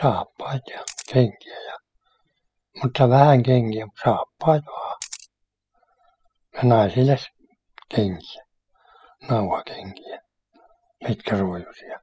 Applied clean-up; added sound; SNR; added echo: classical method spectral subtraction.